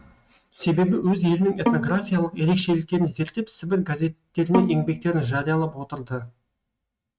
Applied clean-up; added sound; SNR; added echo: neural mask model RNNoise.